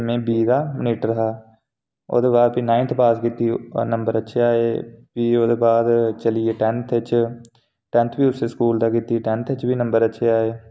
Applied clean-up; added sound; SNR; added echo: none; none; none; none.